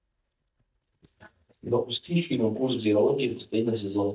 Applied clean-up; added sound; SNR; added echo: neural mask model DeepFilterNet 3.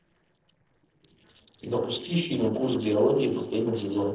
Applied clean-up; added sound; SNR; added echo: neural separator model SepFormer DNS4.